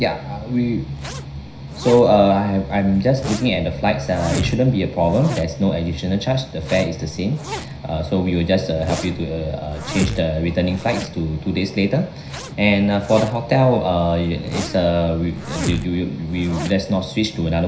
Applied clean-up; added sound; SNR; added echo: none; Zipper (clothing); 13 dB; reverberation time 0.5 s.